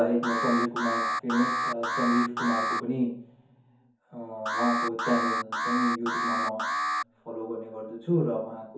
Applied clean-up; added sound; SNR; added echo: none; Alarm; 0 dB; reverberation time 0.6 s.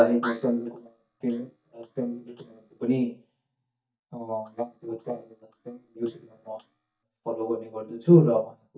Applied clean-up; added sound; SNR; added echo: neural mask model DeepFilterNet 3.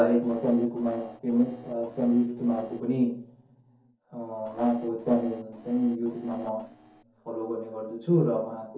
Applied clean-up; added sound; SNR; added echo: neural separator model SepFormer DNS4.